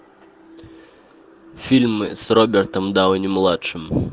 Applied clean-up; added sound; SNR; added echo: none; none; none; none.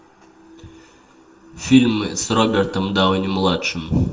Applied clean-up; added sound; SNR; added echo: none; none; none; reverberation time 0.5 s.